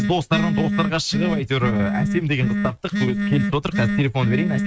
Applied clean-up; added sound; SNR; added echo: neural mask model RNNoise.